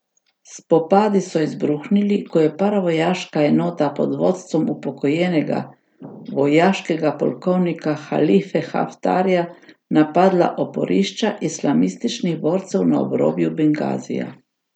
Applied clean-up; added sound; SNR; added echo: none; none; none; none.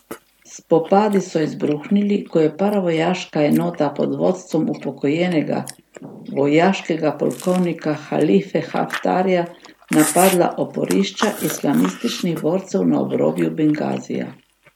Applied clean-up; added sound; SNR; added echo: none; Chewing, mastication; 16 dB; none.